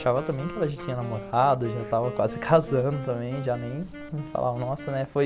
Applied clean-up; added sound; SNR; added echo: none; Wind instrument, woodwind instrument; 13 dB; none.